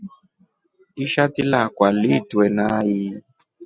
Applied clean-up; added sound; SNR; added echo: none; none; none; none.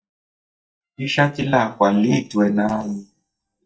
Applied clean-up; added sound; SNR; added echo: neural mask model DeepFilterNet 3.